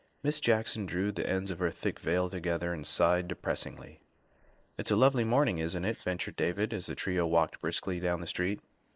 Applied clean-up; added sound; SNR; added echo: neural mask model Resemble Enhance denoiser.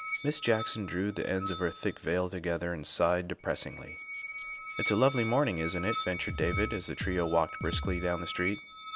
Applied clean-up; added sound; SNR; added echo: none; Drum kit + Musical instrument; 7 dB; none.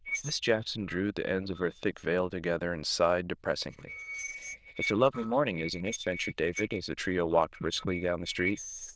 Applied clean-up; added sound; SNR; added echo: neural diffusion model UNIVERSE++.